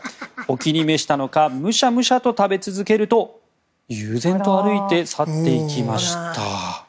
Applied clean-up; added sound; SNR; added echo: none; none; none; none.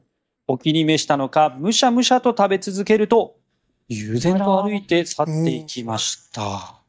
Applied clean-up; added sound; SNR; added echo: neural mask model DeepFilterNet 3.